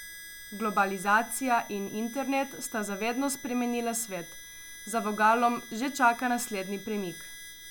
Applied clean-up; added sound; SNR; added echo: none; Harmonica; 16 dB; none.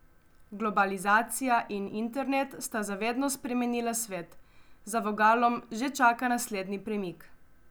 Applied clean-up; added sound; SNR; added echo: none; none; none; none.